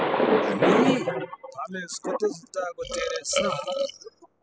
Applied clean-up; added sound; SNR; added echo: classical method spectral subtraction.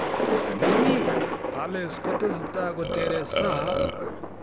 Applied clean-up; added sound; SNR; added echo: none; Burping, eructation + Thunder; -4 dB; none.